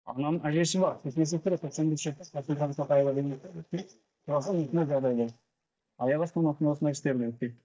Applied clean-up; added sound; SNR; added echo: neural mask model DeepFilterNet 3.